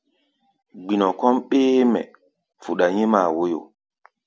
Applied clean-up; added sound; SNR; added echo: none; none; none; none.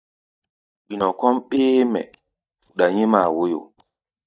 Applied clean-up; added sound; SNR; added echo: neural mask model DeepFilterNet 3.